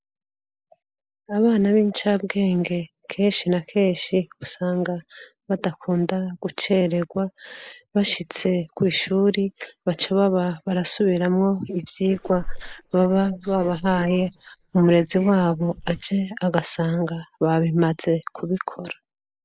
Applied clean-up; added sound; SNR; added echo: neural mask model Resemble Enhance denoiser.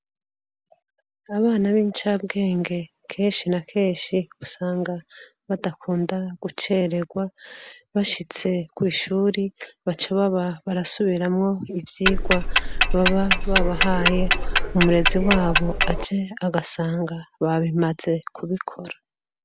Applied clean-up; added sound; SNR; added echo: none; Tick-tock; -4 dB; none.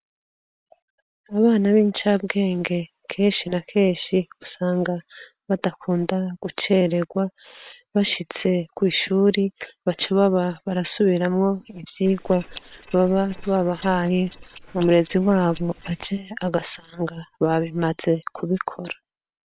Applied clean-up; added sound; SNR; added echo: neural separator model SepFormer WHAM!.